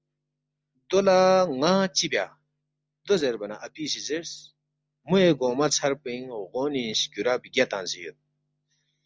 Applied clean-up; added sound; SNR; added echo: none; none; none; none.